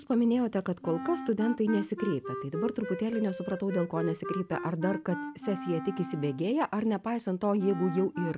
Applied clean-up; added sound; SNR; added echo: none; Wind instrument, woodwind instrument; 9 dB; none.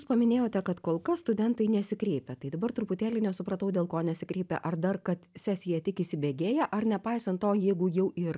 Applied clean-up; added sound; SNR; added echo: none; none; none; none.